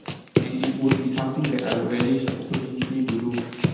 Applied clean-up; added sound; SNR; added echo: none; Run; 2 dB; reverberation time 1.2 s.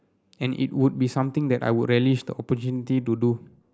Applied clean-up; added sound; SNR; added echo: none; none; none; none.